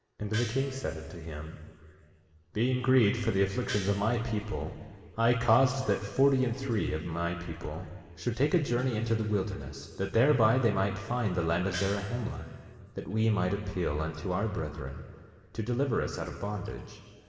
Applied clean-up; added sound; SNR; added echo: none; Gong; 13 dB; reverberation time 2.5 s.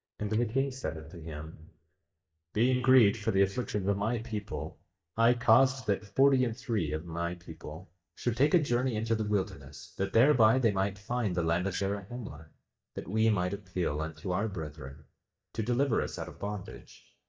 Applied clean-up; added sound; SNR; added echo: neural mask model DeepFilterNet 3.